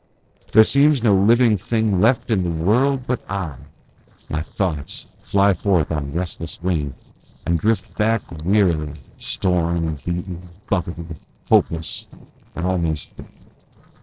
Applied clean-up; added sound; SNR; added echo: neural separator model SepFormer DNS4.